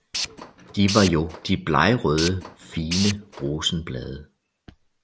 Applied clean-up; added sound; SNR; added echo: none; Tools; 9 dB; none.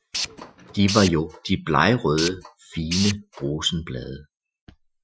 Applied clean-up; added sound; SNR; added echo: classical method Wiener filter.